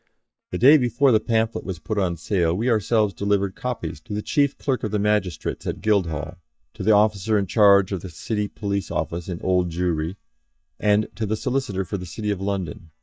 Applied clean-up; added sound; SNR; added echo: neural mask model DeepFilterNet 3.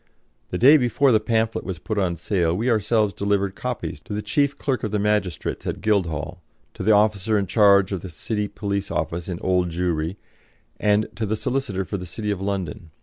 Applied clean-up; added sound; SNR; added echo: none; none; none; none.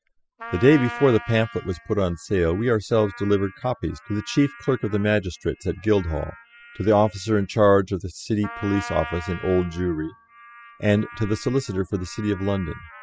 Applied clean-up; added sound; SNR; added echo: classical method spectral subtraction.